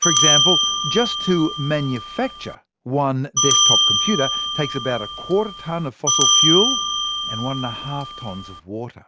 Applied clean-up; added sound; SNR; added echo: none; Bell; -4 dB; none.